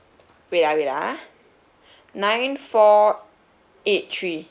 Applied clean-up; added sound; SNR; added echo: none; none; none; none.